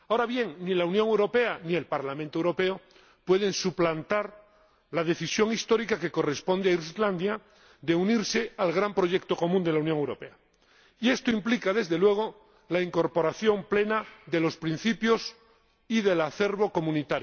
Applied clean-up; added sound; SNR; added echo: none; none; none; none.